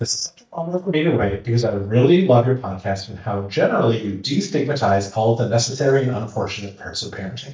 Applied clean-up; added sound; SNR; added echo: neural mask model DeepFilterNet 3.